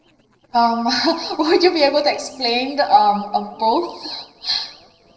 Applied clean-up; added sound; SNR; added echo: neural separator model SepFormer DNS4.